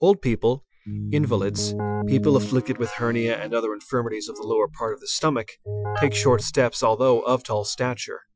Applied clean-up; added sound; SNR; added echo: classical method Wiener filter.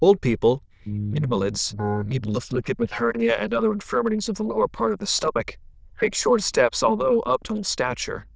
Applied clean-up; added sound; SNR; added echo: neural diffusion model UNIVERSE++.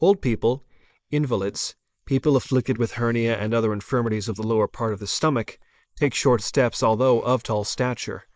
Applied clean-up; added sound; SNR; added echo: neural mask model Resemble Enhance denoiser.